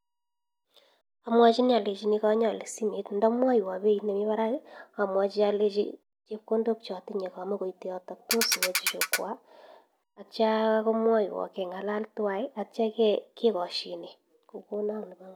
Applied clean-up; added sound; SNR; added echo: none; Ratchet, pawl; 1 dB; none.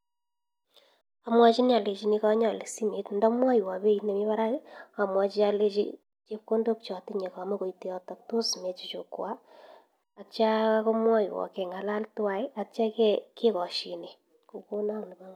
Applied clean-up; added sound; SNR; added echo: none; none; none; none.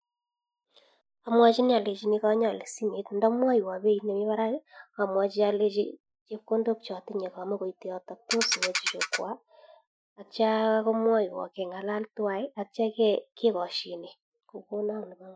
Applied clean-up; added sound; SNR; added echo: classical method Wiener filter.